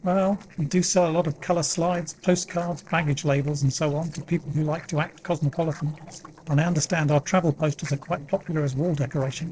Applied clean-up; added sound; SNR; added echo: neural separator model SepFormer DNS4.